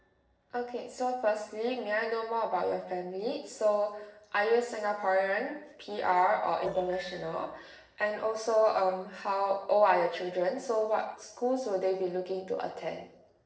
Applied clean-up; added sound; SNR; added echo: neural separator model SepFormer DNS4.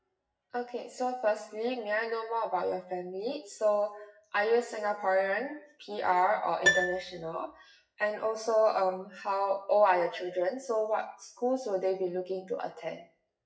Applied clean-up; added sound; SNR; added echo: classical method WPE with log-MMSE.